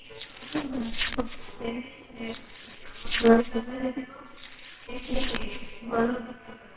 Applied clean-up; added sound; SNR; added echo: neural separator model SepFormer WHAMR!.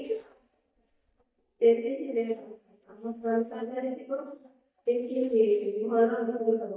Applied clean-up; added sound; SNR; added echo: neural mask model DeepFilterNet 3.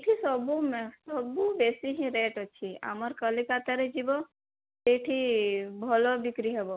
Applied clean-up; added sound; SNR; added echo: none; none; none; none.